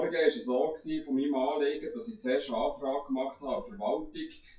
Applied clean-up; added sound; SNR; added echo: classical method WPE with log-MMSE.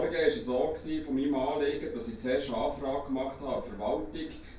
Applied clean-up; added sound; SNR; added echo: none; Motor vehicle (road); 16 dB; reverberation time 0.3 s.